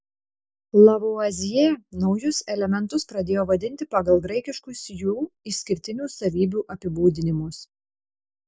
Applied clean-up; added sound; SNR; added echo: none; none; none; none.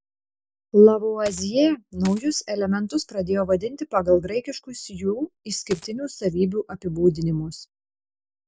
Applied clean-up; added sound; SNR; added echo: none; Coin (dropping); 17 dB; none.